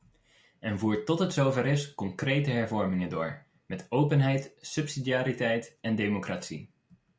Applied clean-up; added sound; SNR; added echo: none; none; none; none.